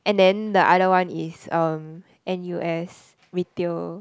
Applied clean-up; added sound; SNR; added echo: none; none; none; none.